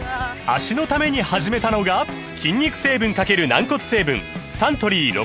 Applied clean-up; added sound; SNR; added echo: none; none; none; none.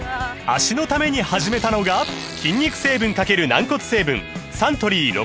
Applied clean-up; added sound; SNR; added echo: none; Fart; 16 dB; none.